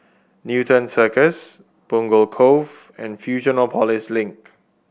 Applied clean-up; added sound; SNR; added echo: none; none; none; none.